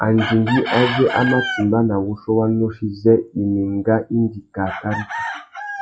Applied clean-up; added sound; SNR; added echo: classical method log-MMSE.